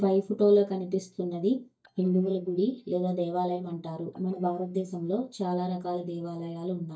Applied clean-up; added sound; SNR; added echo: neural mask model DeepFilterNet 3.